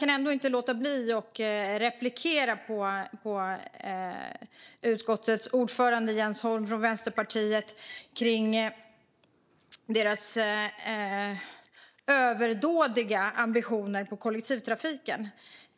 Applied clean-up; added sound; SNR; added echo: neural mask model DeepFilterNet 3.